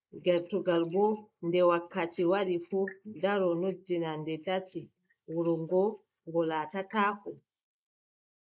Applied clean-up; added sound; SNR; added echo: neural mask model Resemble Enhance denoiser.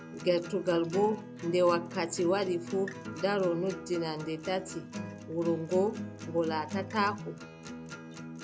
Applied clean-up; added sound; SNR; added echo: none; Acoustic guitar; 10 dB; none.